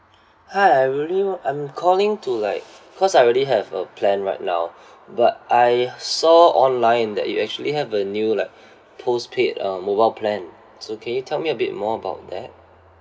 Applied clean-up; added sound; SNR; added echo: none; none; none; none.